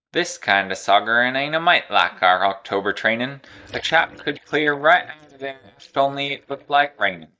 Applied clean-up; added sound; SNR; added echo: neural mask model DeepFilterNet 3.